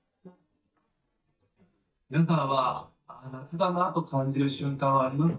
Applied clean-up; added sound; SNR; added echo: neural mask model DeepFilterNet 3.